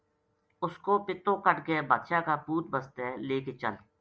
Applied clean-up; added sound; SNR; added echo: none; none; none; none.